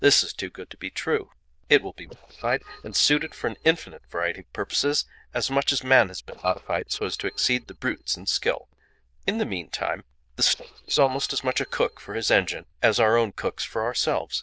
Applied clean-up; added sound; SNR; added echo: neural diffusion model UNIVERSE++.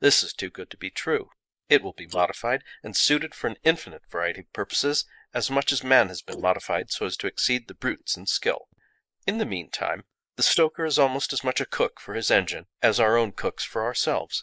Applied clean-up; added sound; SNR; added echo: neural mask model Resemble Enhance denoiser.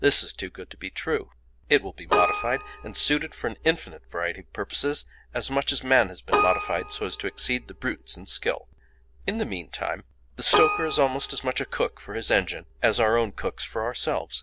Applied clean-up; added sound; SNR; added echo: none; Keyboard (musical); 5 dB; none.